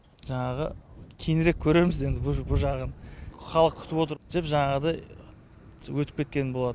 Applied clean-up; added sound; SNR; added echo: none; none; none; none.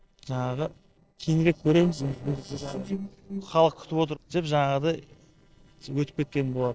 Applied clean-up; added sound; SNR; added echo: neural separator model SepFormer DNS4.